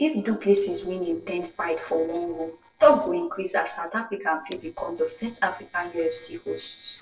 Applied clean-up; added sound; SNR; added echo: neural separator model SepFormer DNS4.